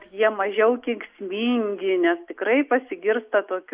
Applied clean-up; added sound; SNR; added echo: none; none; none; none.